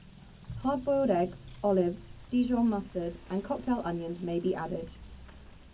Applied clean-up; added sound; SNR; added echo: none; Motor vehicle (road) / Rain; 17 dB; reverberation time 0.3 s.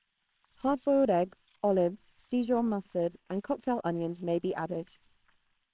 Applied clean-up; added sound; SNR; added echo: neural separator model SepFormer WHAMR!.